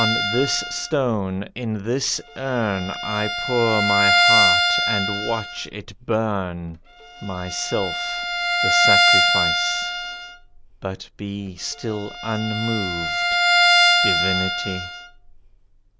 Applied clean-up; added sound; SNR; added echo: none; Bowed string instrument; -4 dB; none.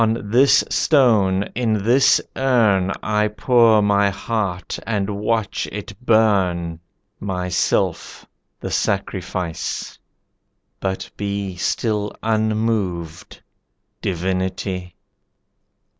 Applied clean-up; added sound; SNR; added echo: none; none; none; none.